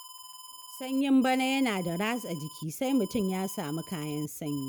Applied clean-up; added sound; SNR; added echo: none; Alarm; 17 dB; none.